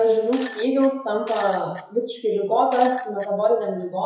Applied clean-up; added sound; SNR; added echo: classical method WPE with log-MMSE.